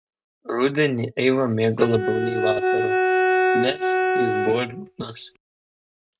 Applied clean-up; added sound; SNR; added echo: neural mask model RNNoise.